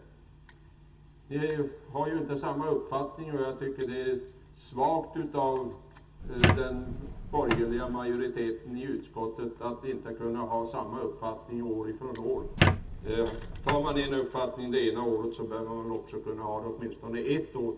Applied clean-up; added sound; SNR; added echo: none; Squeak; -2 dB; reverberation time 0.2 s.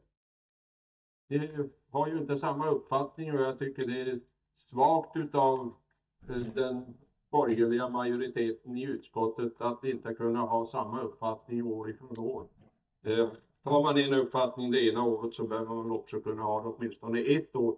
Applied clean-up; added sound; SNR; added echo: neural mask model DeepFilterNet 3.